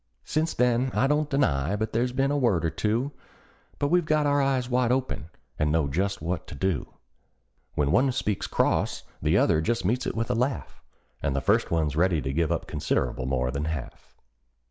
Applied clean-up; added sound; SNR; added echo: none; none; none; none.